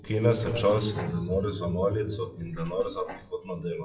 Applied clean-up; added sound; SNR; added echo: classical method WPE with log-MMSE.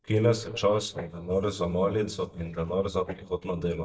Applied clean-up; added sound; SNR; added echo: neural mask model DeepFilterNet 3.